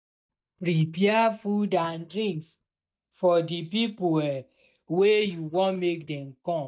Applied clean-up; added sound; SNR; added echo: neural mask model DeepFilterNet 3.